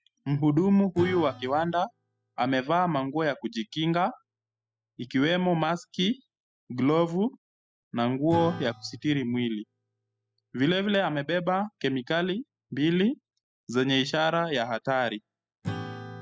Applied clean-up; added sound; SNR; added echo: classical method spectral subtraction.